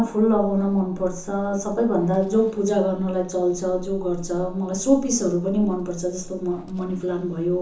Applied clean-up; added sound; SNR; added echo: none; Livestock, farm animals, working animals; 17 dB; reverberation time 0.7 s.